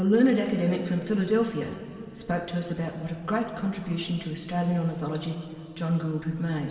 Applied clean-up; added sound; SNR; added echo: none; none; none; reverberation time 2.7 s.